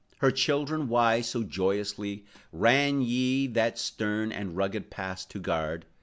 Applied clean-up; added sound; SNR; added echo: none; none; none; none.